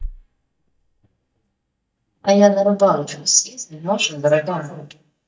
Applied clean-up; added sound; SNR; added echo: neural mask model DeepFilterNet 3.